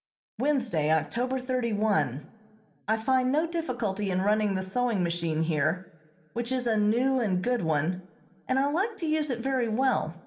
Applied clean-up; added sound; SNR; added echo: none; none; none; reverberation time 0.7 s.